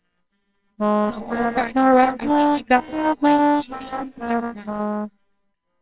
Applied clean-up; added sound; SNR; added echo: neural separator model SepFormer WHAMR!.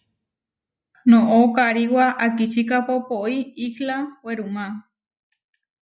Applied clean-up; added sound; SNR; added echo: none; none; none; none.